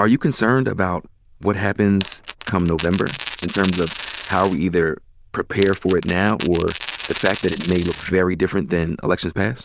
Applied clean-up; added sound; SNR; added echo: neural diffusion model UNIVERSE++.